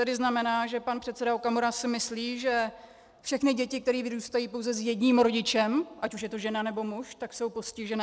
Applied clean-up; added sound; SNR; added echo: none; none; none; none.